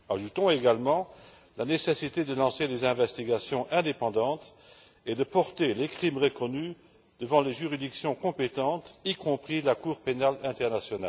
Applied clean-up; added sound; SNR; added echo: none; none; none; none.